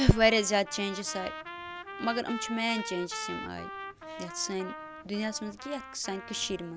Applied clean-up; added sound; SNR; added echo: none; Trumpet; 11 dB; none.